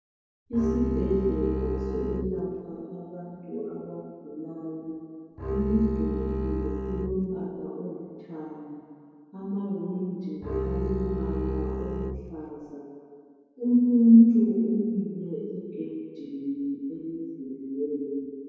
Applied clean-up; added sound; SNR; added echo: none; Bowed string instrument; 3 dB; reverberation time 2.2 s.